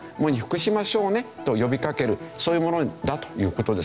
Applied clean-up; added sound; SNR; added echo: none; none; none; none.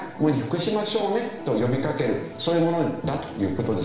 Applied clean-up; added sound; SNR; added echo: none; none; none; reverberation time 1.1 s.